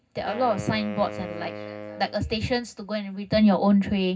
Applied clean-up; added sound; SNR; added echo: none; Wind instrument, woodwind instrument; 14 dB; reverberation time 0.4 s.